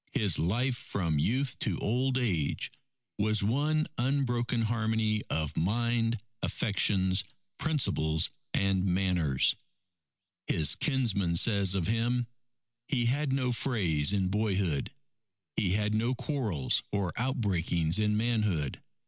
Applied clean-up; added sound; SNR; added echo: none; none; none; none.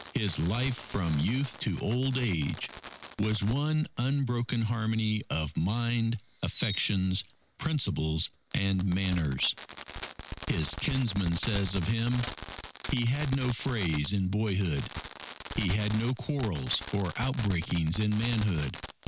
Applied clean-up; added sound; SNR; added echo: none; Fireworks; 13 dB; none.